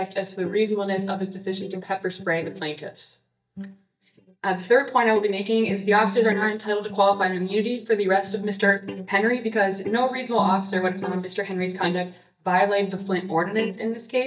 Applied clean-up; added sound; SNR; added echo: neural mask model DeepFilterNet 3.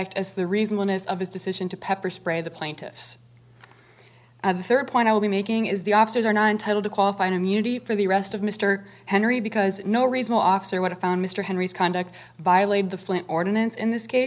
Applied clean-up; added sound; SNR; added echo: none; none; none; none.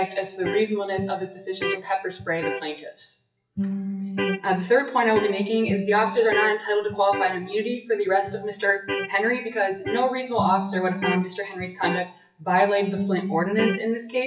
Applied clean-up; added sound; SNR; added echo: classical method WPE with log-MMSE.